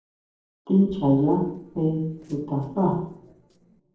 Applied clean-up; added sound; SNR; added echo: neural separator model SepFormer DNS4.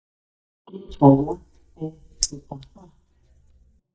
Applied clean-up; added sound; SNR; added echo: neural mask model DeepFilterNet 3.